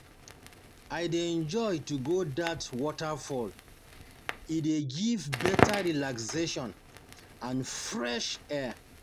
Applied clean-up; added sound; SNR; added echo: none; Crackle; 4 dB; none.